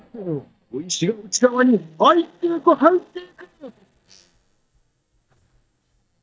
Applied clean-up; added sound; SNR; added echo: neural mask model DeepFilterNet 3.